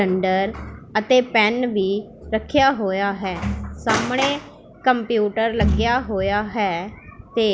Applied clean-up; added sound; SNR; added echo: none; none; none; none.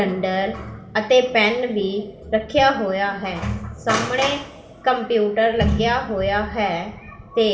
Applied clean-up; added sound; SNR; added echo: none; none; none; reverberation time 1.9 s.